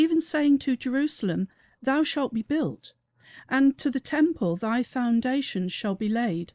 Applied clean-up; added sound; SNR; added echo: neural mask model Resemble Enhance denoiser.